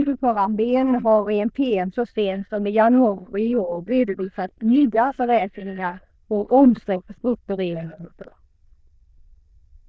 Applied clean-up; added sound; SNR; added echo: neural diffusion model UNIVERSE++.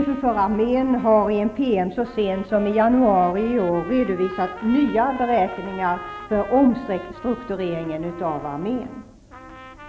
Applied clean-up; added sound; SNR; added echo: none; Trumpet; 18 dB; none.